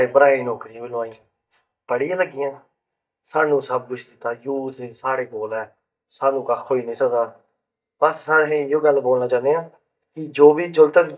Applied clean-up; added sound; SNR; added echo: neural mask model DeepFilterNet 3.